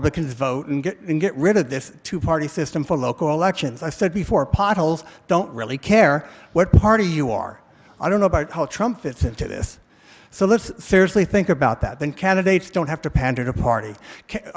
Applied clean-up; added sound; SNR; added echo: none; none; none; none.